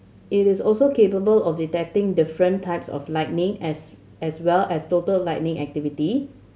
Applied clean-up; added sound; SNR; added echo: none; none; none; none.